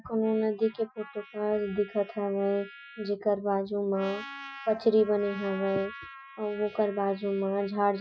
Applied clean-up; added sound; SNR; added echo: classical method Wiener filter.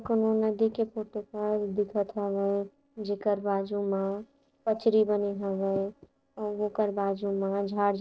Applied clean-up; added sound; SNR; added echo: neural separator model SepFormer DNS4.